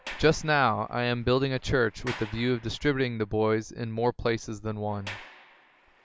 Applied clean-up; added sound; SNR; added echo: none; Sliding door; 19 dB; none.